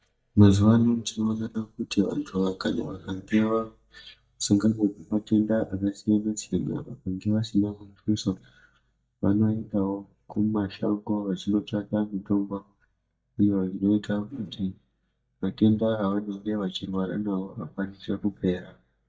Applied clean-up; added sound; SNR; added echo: neural mask model DeepFilterNet 3.